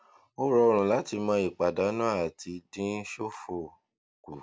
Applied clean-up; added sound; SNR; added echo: none; none; none; none.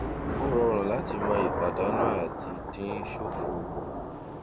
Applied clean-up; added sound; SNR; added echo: none; Thunder / Rain; 0 dB; none.